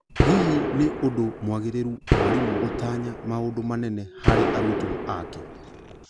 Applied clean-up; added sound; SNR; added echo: none; Gunshot, gunfire; -1 dB; none.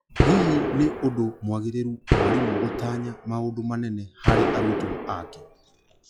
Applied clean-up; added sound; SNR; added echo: classical method log-MMSE.